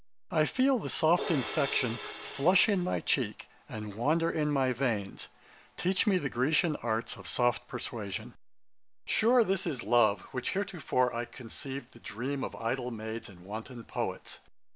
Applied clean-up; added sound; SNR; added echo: none; Crash cymbal; 9 dB; none.